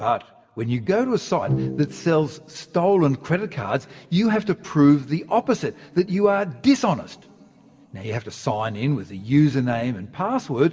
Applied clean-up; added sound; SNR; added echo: none; Bowed string instrument; 11 dB; reverberation time 1.9 s.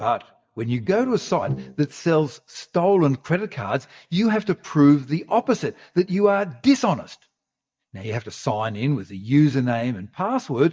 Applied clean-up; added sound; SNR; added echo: neural mask model DeepFilterNet 3.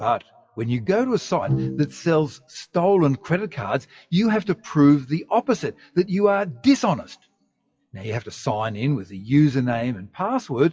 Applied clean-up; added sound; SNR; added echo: classical method WPE with log-MMSE.